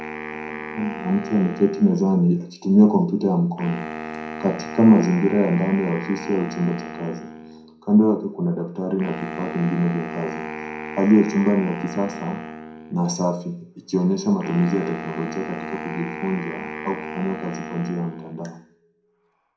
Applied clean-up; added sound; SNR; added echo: none; Wind instrument, woodwind instrument; 12 dB; reverberation time 0.5 s.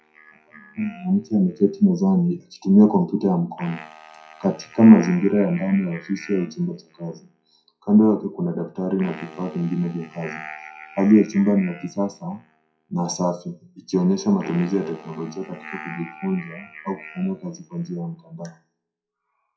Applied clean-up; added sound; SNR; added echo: classical method WPE with log-MMSE.